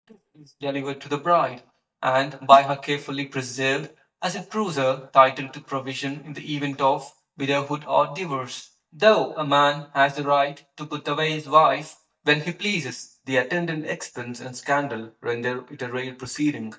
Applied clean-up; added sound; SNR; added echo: neural mask model DeepFilterNet 3.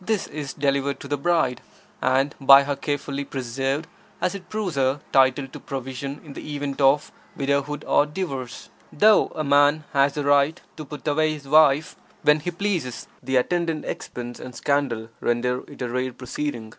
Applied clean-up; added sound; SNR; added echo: none; none; none; none.